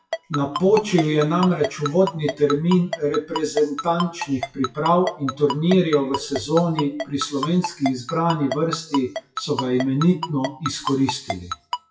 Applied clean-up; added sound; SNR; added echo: classical method WPE with log-MMSE.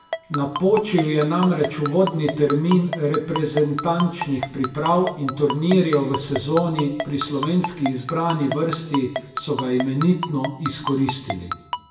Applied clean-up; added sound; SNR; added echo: none; Ringtone; 9 dB; reverberation time 1.0 s.